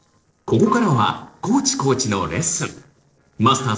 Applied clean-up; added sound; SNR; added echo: neural separator model SepFormer DNS4.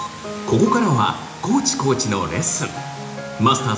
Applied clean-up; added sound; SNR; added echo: none; Vehicle; 18 dB; reverberation time 0.8 s.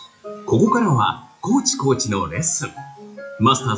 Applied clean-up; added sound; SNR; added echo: classical method WPE with log-MMSE.